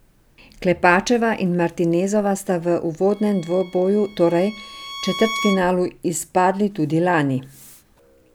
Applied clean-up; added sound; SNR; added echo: none; Bowed string instrument; 13 dB; none.